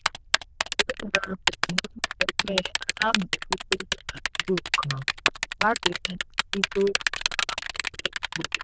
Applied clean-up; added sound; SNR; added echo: neural diffusion model UNIVERSE++.